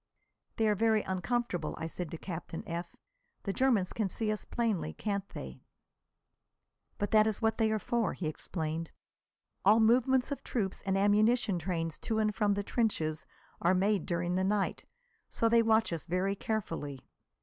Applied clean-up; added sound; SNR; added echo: none; none; none; none.